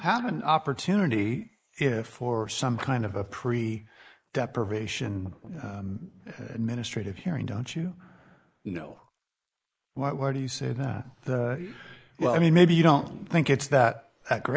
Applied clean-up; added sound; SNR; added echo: neural mask model Resemble Enhance denoiser.